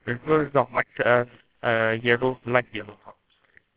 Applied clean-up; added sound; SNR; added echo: neural separator model SepFormer WHAMR!.